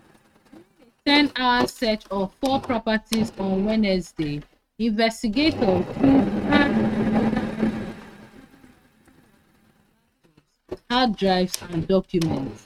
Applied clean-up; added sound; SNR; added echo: neural mask model RNNoise.